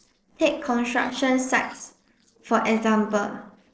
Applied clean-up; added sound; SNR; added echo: neural separator model SepFormer DNS4.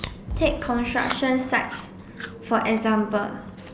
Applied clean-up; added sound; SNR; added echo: none; Fireworks + Chewing, mastication; 10 dB; none.